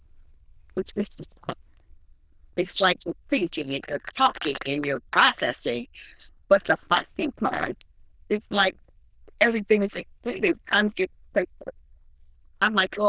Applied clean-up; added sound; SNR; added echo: neural diffusion model UNIVERSE++.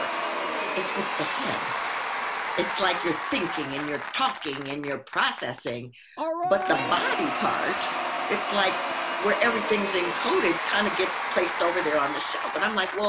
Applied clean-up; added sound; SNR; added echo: none; Applause / Crowd / Cheering; 2 dB; none.